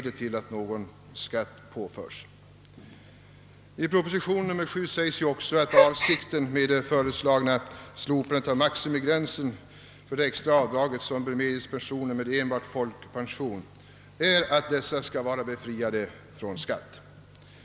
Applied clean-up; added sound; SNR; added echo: none; Gasp; 0 dB; none.